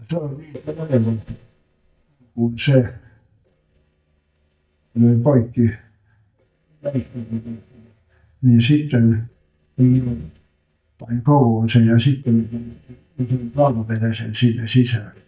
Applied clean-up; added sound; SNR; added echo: neural mask model DeepFilterNet 3.